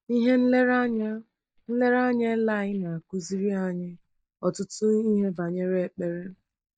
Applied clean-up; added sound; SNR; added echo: neural mask model DeepFilterNet 3.